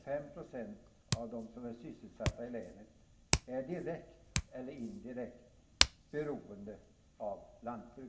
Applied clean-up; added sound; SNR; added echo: none; Hands; -3 dB; reverberation time 0.3 s.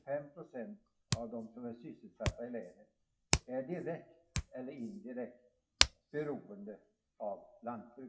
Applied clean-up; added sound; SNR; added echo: classical method WPE with log-MMSE.